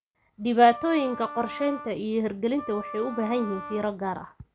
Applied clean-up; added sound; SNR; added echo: none; Wind instrument, woodwind instrument; 13 dB; none.